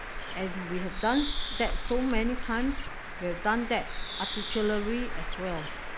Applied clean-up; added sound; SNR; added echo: none; Bird; 2 dB; none.